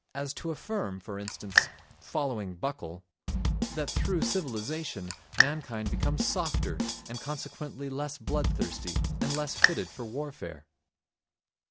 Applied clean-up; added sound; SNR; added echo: none; Raindrop + Bass drum / Snare drum; -4 dB; none.